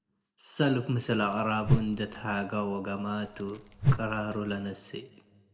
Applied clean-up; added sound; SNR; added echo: none; Whoosh, swoosh, swish; 0 dB; reverberation time 1.4 s.